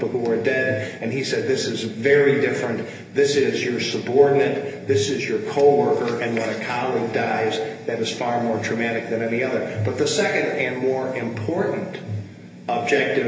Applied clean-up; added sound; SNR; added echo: none; none; none; reverberation time 0.3 s.